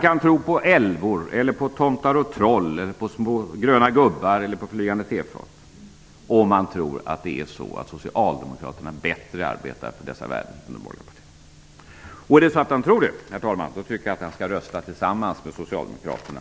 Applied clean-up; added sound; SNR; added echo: none; none; none; none.